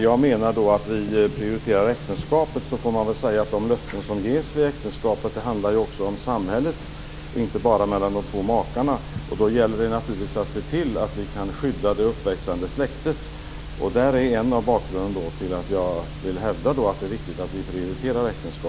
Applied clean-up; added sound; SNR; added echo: none; none; none; none.